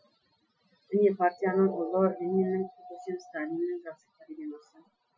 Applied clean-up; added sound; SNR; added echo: classical method Wiener filter.